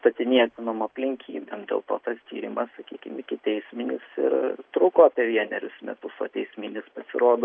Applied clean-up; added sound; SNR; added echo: none; none; none; none.